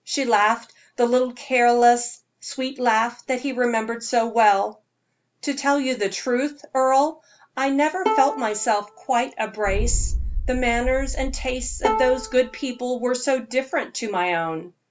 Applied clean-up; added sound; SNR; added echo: none; Bowed string instrument + Boom; 5 dB; none.